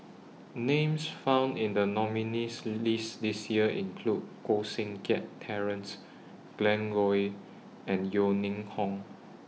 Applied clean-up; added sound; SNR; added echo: none; none; none; none.